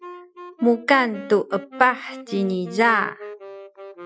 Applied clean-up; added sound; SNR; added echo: classical method Wiener filter.